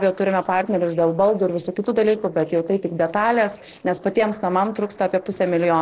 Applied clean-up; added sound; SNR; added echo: neural separator model SepFormer DNS4.